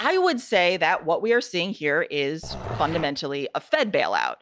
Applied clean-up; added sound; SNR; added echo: none; Growling; 11 dB; none.